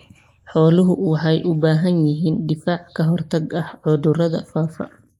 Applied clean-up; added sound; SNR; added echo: neural mask model Resemble Enhance denoiser.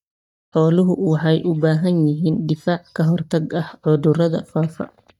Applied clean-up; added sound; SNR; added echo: neural mask model DeepFilterNet 3.